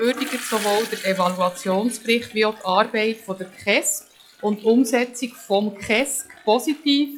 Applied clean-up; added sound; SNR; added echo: classical method log-MMSE.